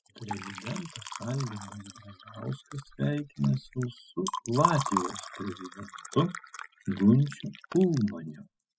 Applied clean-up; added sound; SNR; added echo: classical method spectral subtraction.